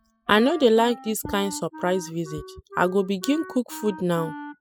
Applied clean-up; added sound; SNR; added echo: classical method spectral subtraction.